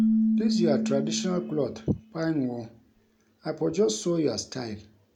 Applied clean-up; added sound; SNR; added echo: none; Keyboard (musical); 1 dB; none.